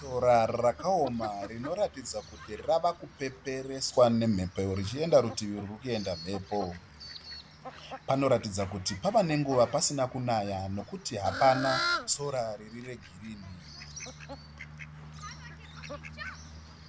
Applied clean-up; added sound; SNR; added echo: none; Fowl; 12 dB; none.